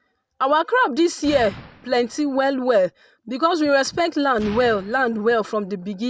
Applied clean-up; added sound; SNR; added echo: none; Explosion; 19 dB; none.